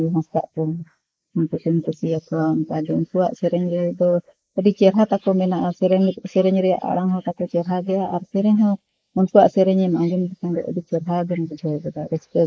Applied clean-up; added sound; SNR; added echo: neural mask model Resemble Enhance denoiser.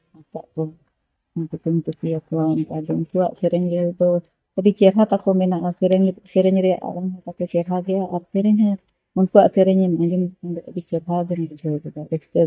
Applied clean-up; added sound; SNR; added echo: neural mask model DeepFilterNet 3.